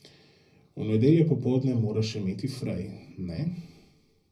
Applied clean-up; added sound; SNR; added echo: none; none; none; reverberation time 0.4 s.